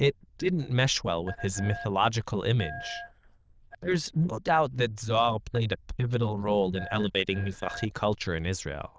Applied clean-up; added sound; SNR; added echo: neural diffusion model UNIVERSE++.